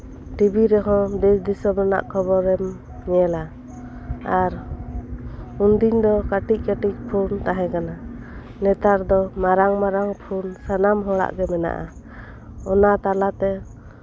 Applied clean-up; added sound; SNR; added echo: none; none; none; none.